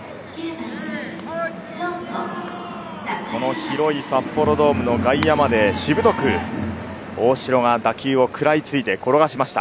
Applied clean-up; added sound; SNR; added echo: none; none; none; none.